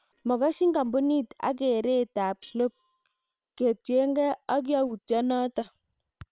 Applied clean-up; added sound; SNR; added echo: neural separator model SepFormer WHAM!.